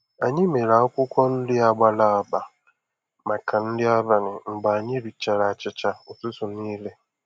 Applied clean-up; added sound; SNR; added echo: none; none; none; none.